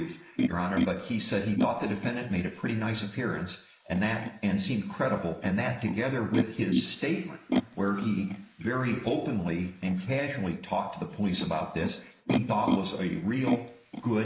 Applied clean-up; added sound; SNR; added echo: neural mask model Resemble Enhance denoiser.